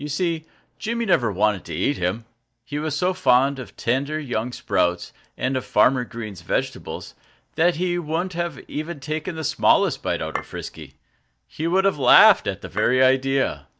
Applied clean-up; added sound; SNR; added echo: neural mask model DeepFilterNet 3.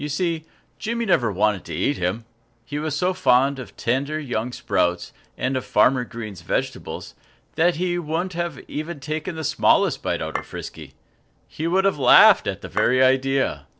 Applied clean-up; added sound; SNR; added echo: neural separator model SepFormer DNS4.